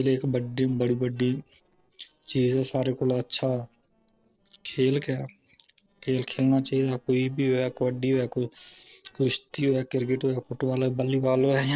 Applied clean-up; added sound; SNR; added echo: neural separator model SepFormer DNS4.